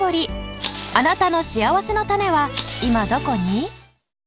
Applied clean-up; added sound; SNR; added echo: none; Fire; 15 dB; none.